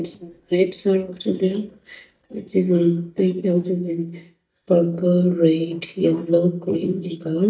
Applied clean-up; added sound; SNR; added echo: neural mask model DeepFilterNet 3.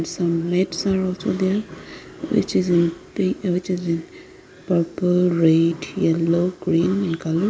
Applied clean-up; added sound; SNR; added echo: none; none; none; none.